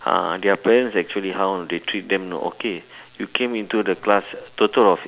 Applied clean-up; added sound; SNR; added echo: none; none; none; none.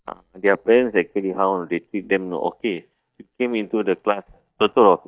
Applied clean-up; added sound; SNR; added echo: neural mask model DeepFilterNet 3.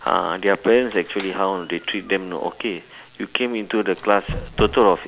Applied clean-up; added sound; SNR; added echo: none; Squeak; 15 dB; none.